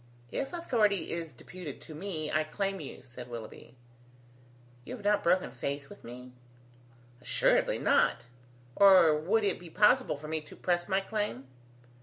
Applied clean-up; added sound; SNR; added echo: none; none; none; none.